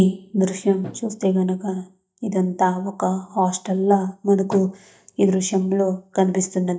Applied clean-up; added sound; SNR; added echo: neural mask model DeepFilterNet 3.